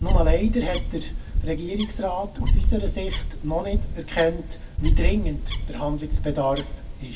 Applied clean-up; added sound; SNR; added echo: none; Bird; -4 dB; reverberation time 0.2 s.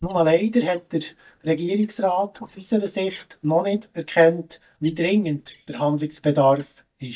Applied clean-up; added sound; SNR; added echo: neural mask model DeepFilterNet 3.